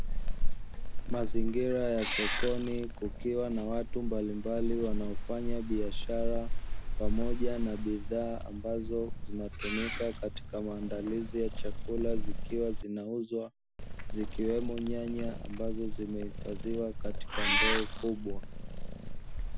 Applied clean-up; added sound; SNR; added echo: none; Meow / Purr; -4 dB; none.